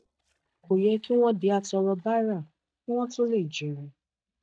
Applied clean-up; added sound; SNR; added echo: neural mask model DeepFilterNet 3.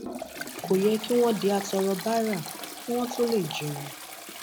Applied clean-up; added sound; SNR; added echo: none; Liquid + Toilet flush; 11 dB; none.